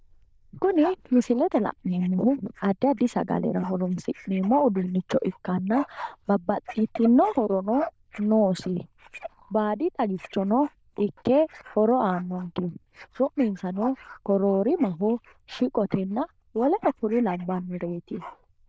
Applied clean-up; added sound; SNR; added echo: neural diffusion model UNIVERSE++.